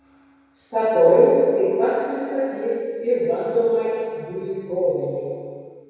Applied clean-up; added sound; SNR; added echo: none; none; none; reverberation time 2.2 s.